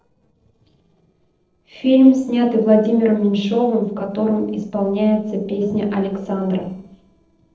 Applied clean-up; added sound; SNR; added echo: neural separator model SepFormer DNS4.